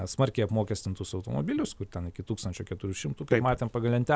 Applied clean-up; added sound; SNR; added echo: none; none; none; none.